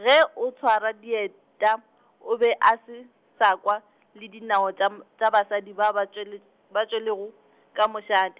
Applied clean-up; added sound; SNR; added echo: none; none; none; none.